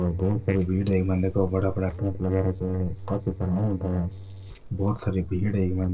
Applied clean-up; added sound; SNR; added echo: neural separator model SepFormer DNS4.